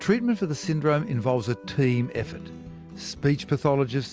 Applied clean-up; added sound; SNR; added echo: none; none; none; none.